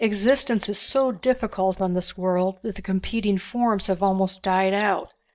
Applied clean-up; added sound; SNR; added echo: neural mask model DeepFilterNet 3.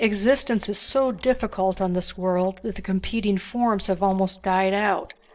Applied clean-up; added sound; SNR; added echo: neural separator model SepFormer DNS4.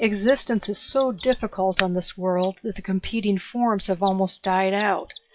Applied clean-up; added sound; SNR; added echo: classical method WPE with log-MMSE.